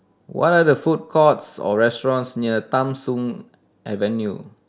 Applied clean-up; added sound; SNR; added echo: none; none; none; none.